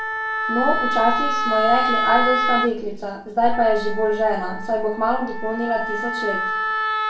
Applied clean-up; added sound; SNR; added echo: none; Wind instrument, woodwind instrument; 2 dB; reverberation time 0.3 s.